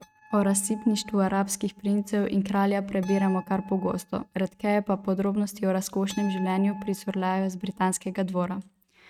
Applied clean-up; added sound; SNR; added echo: neural mask model RNNoise.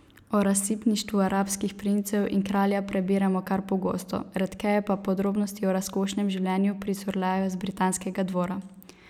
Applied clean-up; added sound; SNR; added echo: none; none; none; none.